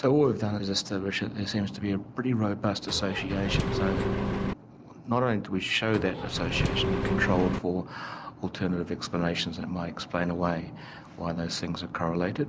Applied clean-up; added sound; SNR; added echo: none; Engine; 0 dB; none.